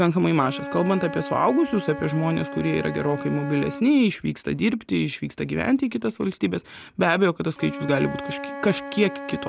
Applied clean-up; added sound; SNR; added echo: none; Wind instrument, woodwind instrument; 12 dB; none.